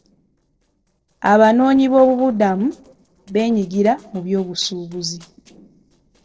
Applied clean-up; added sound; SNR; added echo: neural separator model SepFormer DNS4.